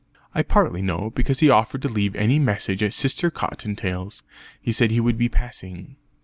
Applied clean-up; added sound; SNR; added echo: none; none; none; none.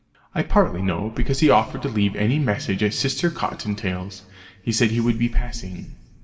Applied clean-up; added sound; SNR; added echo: none; none; none; reverberation time 1.3 s.